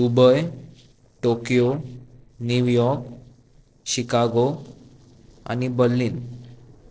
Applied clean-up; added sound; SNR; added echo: neural separator model SepFormer DNS4.